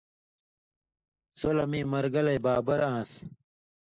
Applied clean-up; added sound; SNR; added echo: neural mask model Resemble Enhance denoiser.